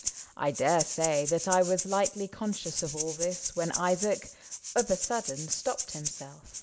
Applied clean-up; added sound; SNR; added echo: none; Rattle (instrument); 6 dB; none.